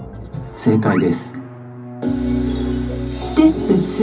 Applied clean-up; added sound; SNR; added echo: none; Drum; 15 dB; reverberation time 0.4 s.